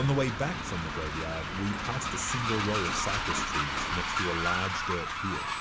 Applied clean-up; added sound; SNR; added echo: none; Train; -1 dB; none.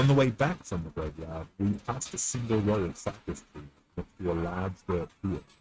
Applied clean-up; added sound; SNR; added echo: neural mask model RNNoise.